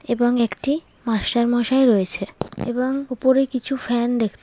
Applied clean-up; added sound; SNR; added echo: none; none; none; none.